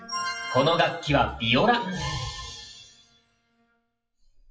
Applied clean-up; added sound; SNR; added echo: classical method WPE with log-MMSE.